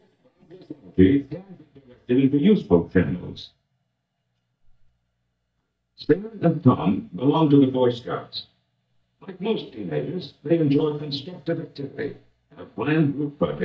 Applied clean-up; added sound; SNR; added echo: neural mask model DeepFilterNet 3.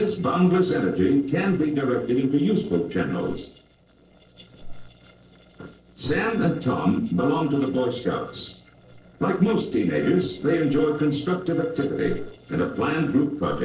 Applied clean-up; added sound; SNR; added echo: neural separator model SepFormer DNS4.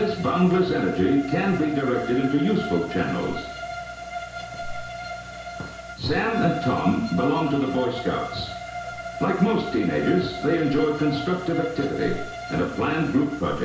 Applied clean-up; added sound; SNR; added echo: none; Bowed string instrument; 9 dB; reverberation time 0.5 s.